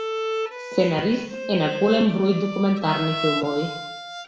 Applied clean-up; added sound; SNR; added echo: none; Bowed string instrument; 7 dB; reverberation time 0.9 s.